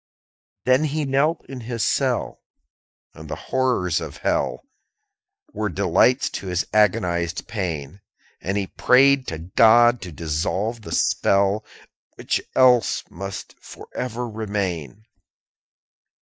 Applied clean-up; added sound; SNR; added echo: neural mask model DeepFilterNet 3.